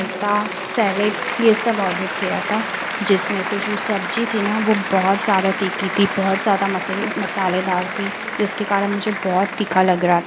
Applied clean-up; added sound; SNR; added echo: none; Applause; 6 dB; none.